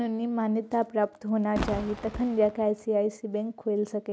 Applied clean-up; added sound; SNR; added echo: none; Fireworks; 8 dB; none.